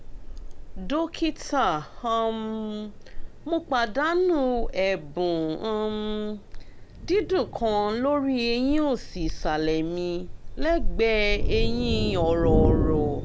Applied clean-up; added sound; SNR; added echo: none; Thunder; 3 dB; none.